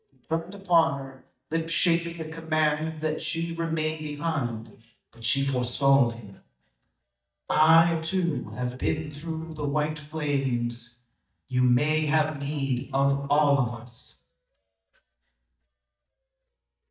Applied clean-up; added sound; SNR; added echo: neural mask model DeepFilterNet 3.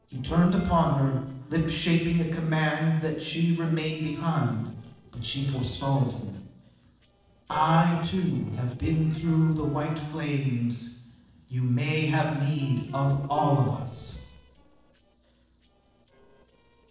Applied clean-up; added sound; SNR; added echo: neural separator model SepFormer DNS4.